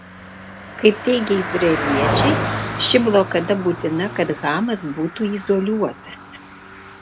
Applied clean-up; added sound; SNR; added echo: none; Car passing by; 6 dB; none.